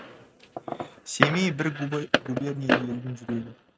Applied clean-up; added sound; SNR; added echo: neural mask model RNNoise.